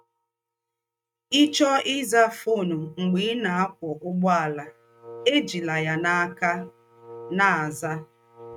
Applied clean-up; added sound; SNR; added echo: neural mask model RNNoise.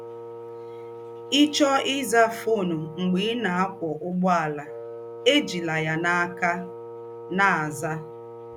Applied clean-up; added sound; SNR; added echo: none; Wind instrument, woodwind instrument; 14 dB; none.